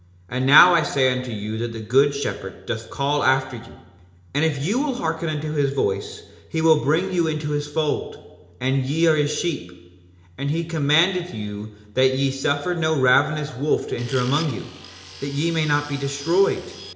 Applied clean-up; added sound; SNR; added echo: none; Tools; 16 dB; reverberation time 0.8 s.